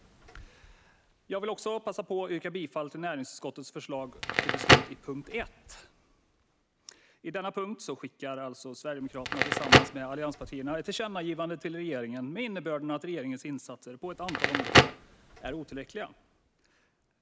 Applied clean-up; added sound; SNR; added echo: none; Crackle; -5 dB; none.